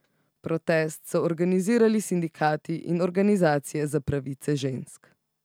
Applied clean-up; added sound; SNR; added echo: none; none; none; none.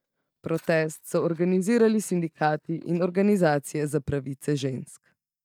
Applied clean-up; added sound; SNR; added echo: neural mask model DeepFilterNet 3.